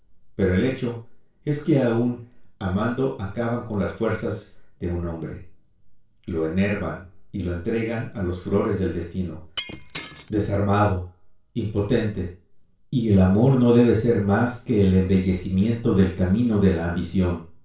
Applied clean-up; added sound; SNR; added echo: none; Shatter; 17 dB; reverberation time 0.3 s.